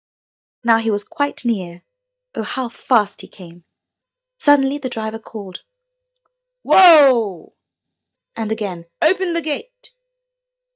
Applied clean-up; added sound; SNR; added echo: neural mask model DeepFilterNet 3.